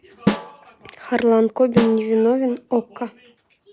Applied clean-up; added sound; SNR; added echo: none; Snare drum; 6 dB; none.